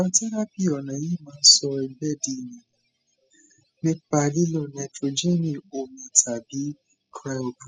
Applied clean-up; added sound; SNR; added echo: classical method spectral subtraction.